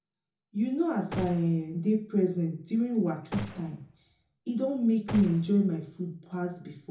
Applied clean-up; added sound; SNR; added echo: none; Gunshot, gunfire; 14 dB; reverberation time 0.5 s.